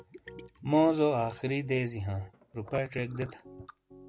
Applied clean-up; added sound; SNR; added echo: none; Piano + Liquid; 19 dB; none.